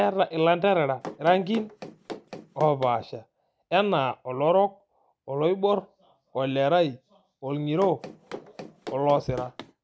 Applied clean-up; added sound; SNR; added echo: none; Run; 15 dB; none.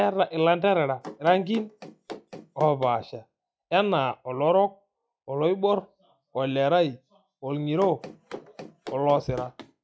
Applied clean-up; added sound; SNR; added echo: classical method log-MMSE.